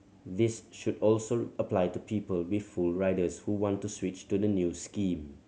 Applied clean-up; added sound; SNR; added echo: none; none; none; none.